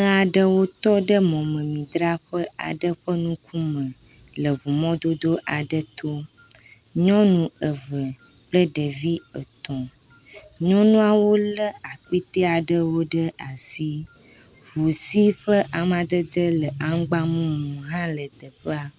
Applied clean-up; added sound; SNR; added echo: none; none; none; none.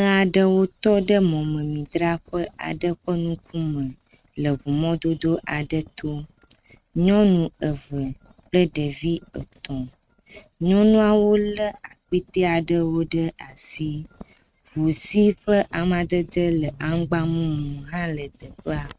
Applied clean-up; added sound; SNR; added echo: neural mask model RNNoise.